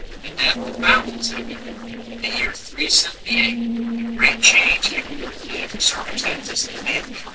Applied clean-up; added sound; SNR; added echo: neural separator model SepFormer DNS4.